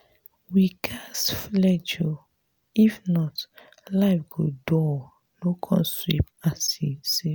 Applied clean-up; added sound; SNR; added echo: none; none; none; none.